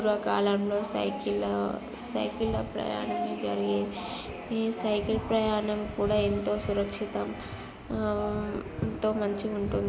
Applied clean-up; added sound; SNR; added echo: none; none; none; none.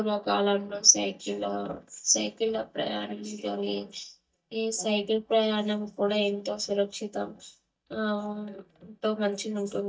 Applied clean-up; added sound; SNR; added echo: neural mask model DeepFilterNet 3.